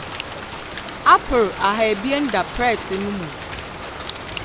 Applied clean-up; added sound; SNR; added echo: none; Rain; 9 dB; none.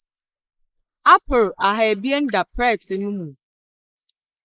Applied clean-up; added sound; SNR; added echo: neural mask model Resemble Enhance denoiser.